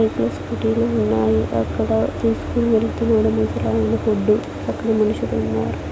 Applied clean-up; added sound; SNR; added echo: none; none; none; none.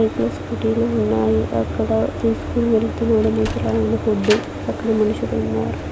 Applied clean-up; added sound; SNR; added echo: none; Sliding door; 18 dB; none.